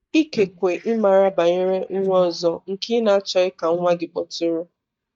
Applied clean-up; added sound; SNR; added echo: neural mask model DeepFilterNet 3.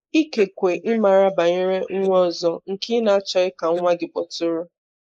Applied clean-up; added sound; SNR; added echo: neural mask model Resemble Enhance denoiser.